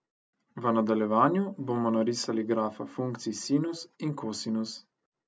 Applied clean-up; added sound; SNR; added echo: none; none; none; none.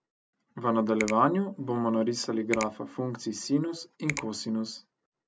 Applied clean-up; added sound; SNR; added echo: none; Finger snapping; 12 dB; none.